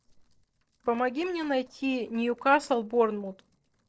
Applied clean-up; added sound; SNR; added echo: neural separator model SepFormer DNS4.